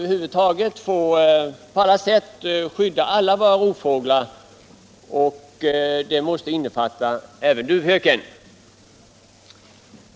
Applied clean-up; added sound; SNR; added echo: none; none; none; none.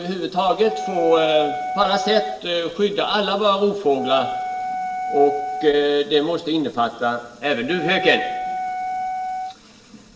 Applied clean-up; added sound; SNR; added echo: none; Wind instrument, woodwind instrument; 7 dB; reverberation time 1.1 s.